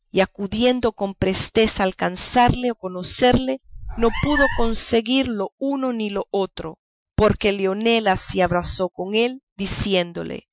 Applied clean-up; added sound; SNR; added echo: classical method Wiener filter.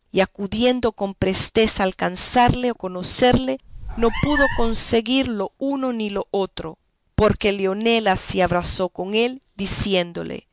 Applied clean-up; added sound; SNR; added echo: none; Meow; 3 dB; none.